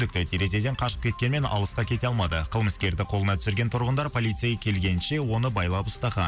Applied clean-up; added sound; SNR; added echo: none; none; none; none.